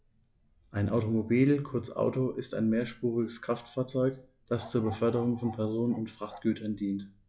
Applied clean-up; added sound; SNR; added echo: classical method log-MMSE.